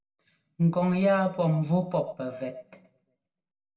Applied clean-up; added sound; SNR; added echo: none; none; none; reverberation time 0.5 s.